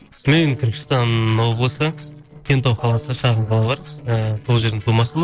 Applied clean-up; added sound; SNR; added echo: neural separator model SepFormer DNS4.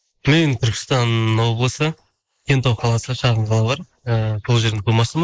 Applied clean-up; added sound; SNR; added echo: neural mask model Resemble Enhance denoiser.